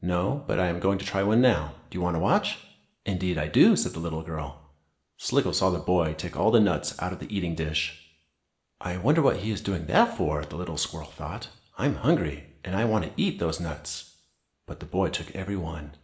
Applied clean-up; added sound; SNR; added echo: none; none; none; reverberation time 0.6 s.